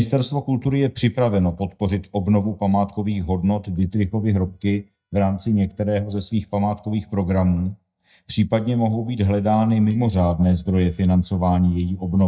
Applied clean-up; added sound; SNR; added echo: neural mask model DeepFilterNet 3.